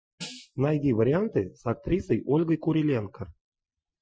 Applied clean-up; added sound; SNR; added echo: classical method Wiener filter.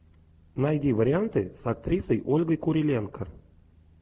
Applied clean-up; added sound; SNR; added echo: none; none; none; none.